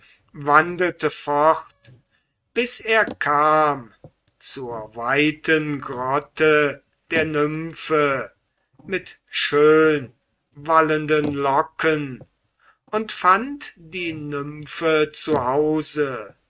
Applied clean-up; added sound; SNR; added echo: neural mask model RNNoise.